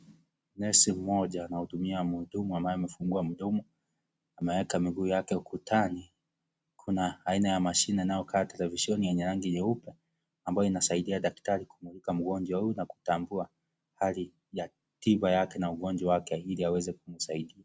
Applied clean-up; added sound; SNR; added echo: none; none; none; none.